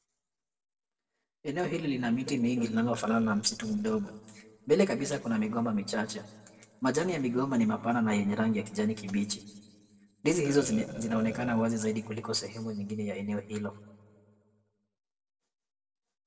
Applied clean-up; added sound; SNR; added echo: neural separator model SepFormer DNS4.